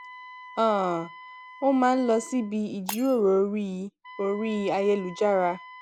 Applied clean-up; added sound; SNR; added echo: none; Shatter + Wind instrument, woodwind instrument; 18 dB; none.